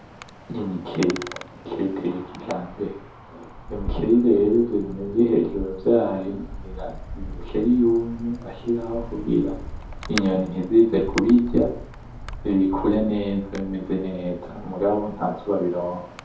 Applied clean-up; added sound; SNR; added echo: none; Wind; 13 dB; reverberation time 0.6 s.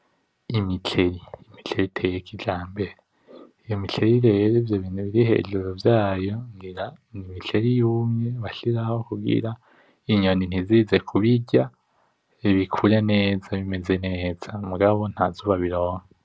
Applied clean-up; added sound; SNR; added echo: none; none; none; none.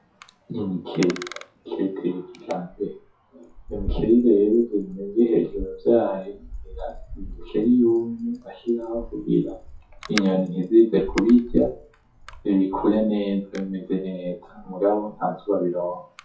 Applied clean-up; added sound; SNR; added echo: classical method WPE with log-MMSE.